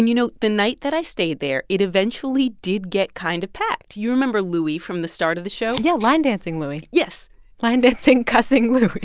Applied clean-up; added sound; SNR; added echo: none; Scissors; 14 dB; none.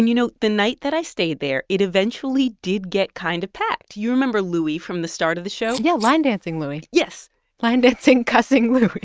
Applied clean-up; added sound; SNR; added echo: neural mask model RNNoise.